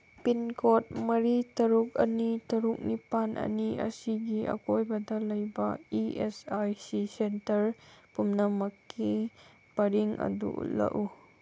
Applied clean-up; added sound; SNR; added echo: none; none; none; none.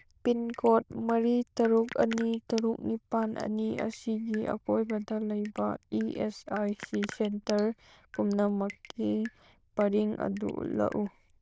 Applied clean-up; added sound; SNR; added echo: neural diffusion model UNIVERSE++.